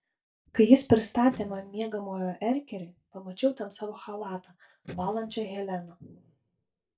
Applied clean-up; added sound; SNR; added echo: neural mask model DeepFilterNet 3.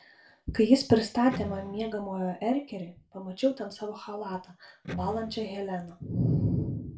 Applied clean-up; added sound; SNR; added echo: none; Electric guitar; 12 dB; reverberation time 0.3 s.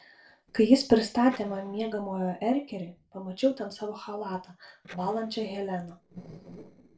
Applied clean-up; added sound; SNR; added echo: neural separator model SepFormer DNS4.